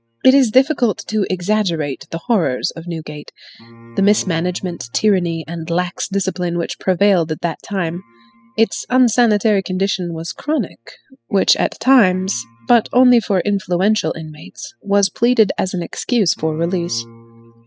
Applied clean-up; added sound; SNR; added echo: classical method spectral subtraction.